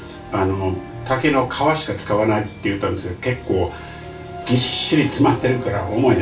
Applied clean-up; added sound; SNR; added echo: none; none; none; reverberation time 0.3 s.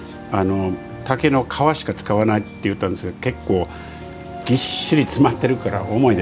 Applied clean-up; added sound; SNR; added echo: none; none; none; none.